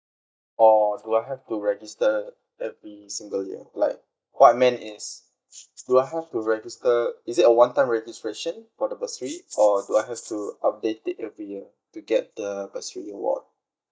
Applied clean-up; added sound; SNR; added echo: neural mask model DeepFilterNet 3.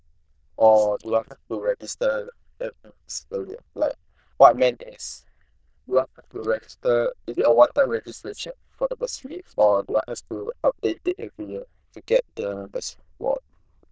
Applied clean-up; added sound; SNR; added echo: neural diffusion model UNIVERSE++.